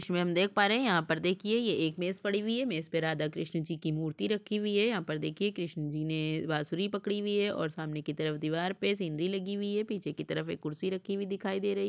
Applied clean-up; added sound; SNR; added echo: none; none; none; none.